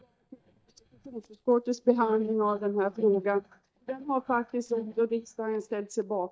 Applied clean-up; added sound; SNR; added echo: neural mask model DeepFilterNet 3.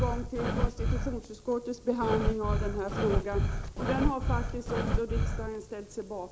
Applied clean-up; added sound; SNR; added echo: none; Breathing; -2 dB; none.